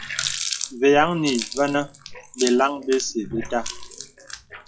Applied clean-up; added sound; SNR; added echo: classical method log-MMSE.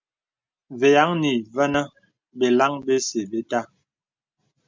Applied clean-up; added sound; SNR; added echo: none; none; none; none.